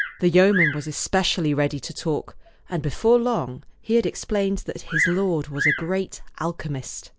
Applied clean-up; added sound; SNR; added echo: none; Bird vocalization, bird call, bird song; 8 dB; none.